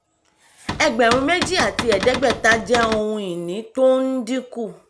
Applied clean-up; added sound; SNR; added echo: none; Cupboard open or close / Door; 6 dB; none.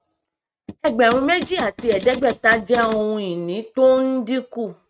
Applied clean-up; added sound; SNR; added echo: neural mask model RNNoise.